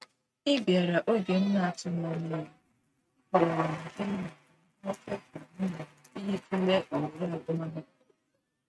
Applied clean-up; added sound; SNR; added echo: neural mask model RNNoise.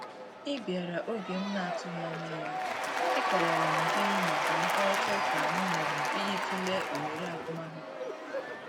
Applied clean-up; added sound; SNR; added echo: none; Applause / Crowd / Cheering; -5 dB; none.